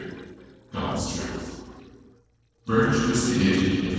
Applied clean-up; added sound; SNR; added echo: neural separator model SepFormer DNS4.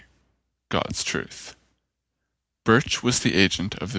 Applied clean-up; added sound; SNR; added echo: none; none; none; none.